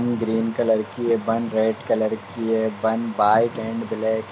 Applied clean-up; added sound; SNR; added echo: none; none; none; none.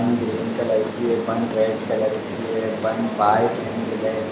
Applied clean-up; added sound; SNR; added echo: none; Rain; 7 dB; reverberation time 0.8 s.